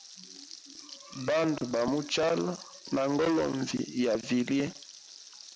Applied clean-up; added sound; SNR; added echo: none; Frying (food); 18 dB; none.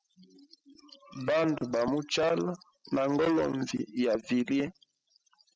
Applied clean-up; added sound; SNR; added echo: classical method spectral subtraction.